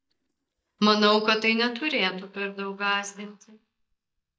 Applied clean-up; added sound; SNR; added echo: neural mask model DeepFilterNet 3.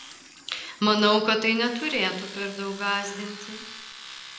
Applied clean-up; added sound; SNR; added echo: none; Domestic sounds, home sounds; 16 dB; reverberation time 0.8 s.